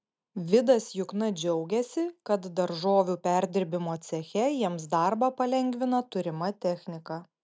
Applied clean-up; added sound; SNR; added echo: none; none; none; none.